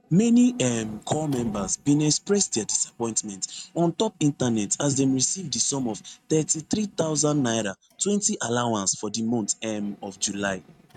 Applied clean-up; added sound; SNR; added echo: neural mask model RNNoise.